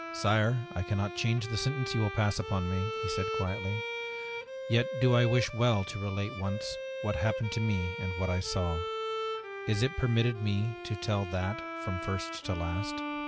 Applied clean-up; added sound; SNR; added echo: none; Bowed string instrument; 7 dB; none.